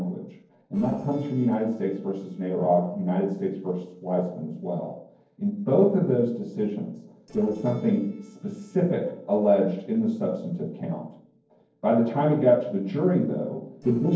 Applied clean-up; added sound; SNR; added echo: neural separator model SepFormer DNS4.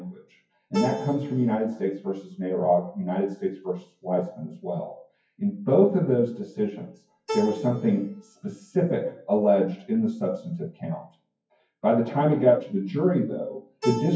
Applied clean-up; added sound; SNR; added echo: classical method WPE with log-MMSE.